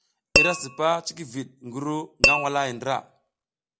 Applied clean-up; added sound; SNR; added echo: none; Tap / Glass; -3 dB; none.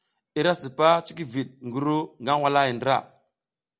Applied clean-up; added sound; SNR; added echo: none; none; none; none.